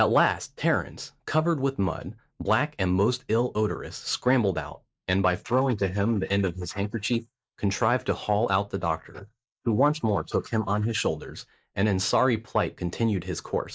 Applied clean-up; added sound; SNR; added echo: neural mask model Resemble Enhance denoiser.